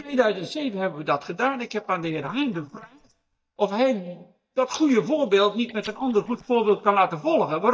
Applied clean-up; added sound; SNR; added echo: neural mask model DeepFilterNet 3.